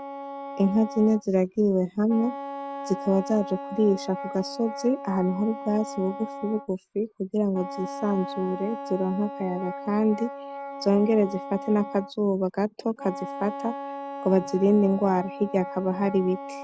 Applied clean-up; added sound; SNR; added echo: none; Wind instrument, woodwind instrument; 11 dB; none.